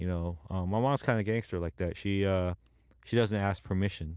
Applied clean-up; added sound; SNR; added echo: none; none; none; none.